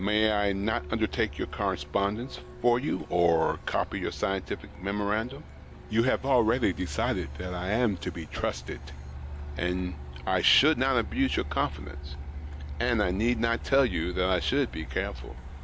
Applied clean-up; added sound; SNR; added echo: none; Truck; 10 dB; none.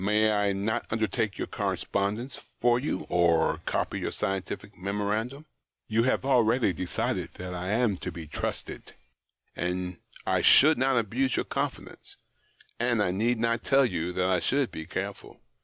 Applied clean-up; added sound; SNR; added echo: none; none; none; none.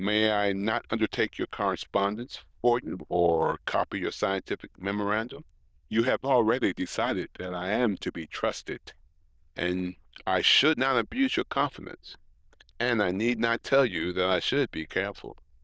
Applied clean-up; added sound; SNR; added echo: neural diffusion model UNIVERSE++.